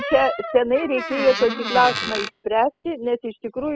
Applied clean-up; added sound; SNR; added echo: classical method spectral subtraction.